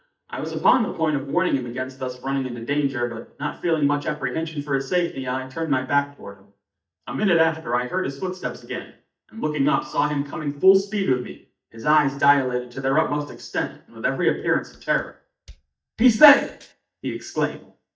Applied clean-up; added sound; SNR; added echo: neural mask model DeepFilterNet 3.